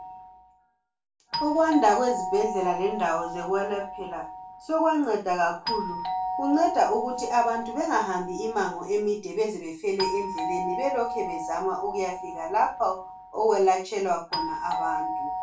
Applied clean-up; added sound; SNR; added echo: none; Doorbell; 6 dB; reverberation time 0.2 s.